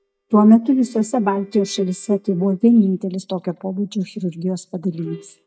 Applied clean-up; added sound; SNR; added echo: neural mask model DeepFilterNet 3.